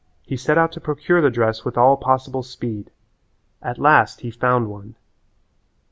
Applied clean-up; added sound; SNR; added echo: none; none; none; none.